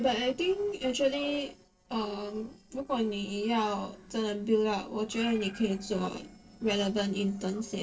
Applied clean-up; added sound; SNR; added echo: neural separator model SepFormer DNS4.